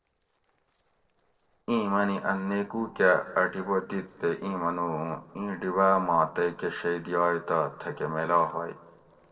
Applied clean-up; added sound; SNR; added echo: neural separator model SepFormer DNS4.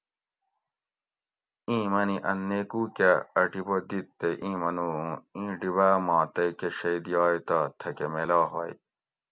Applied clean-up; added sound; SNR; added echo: none; none; none; none.